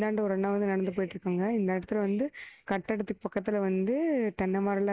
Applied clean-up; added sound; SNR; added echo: none; none; none; none.